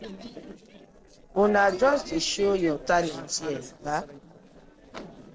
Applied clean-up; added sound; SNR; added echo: neural separator model SepFormer DNS4.